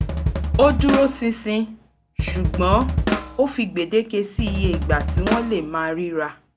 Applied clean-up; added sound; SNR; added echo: none; Drum kit; 2 dB; none.